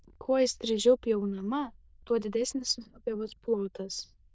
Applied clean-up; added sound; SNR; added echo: neural diffusion model UNIVERSE++.